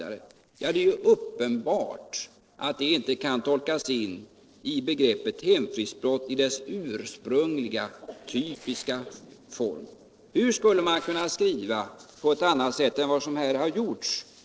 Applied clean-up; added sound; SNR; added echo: neural separator model SepFormer DNS4.